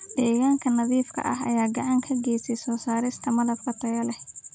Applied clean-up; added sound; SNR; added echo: none; none; none; none.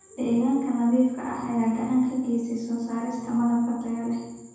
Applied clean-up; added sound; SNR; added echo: none; none; none; reverberation time 1.1 s.